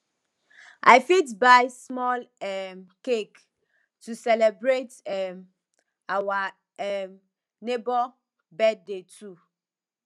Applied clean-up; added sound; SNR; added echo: none; none; none; none.